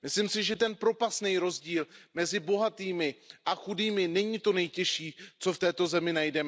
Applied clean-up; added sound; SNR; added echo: none; none; none; none.